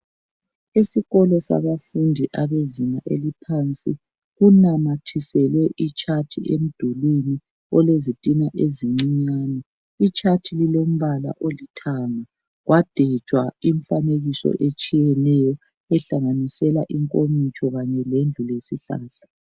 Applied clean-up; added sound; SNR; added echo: none; none; none; none.